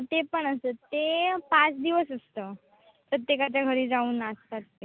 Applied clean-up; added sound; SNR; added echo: none; none; none; none.